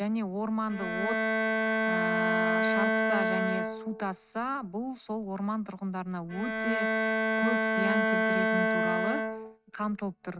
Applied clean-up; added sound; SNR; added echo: neural mask model RNNoise.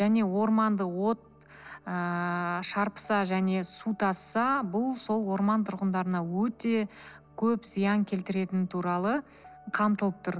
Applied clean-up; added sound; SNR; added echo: none; none; none; none.